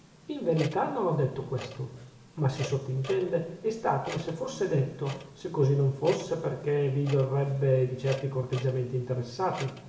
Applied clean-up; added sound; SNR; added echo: none; Clock; 17 dB; reverberation time 1.0 s.